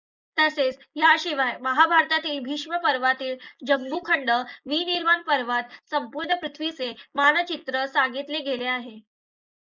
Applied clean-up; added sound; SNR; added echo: neural mask model Resemble Enhance denoiser.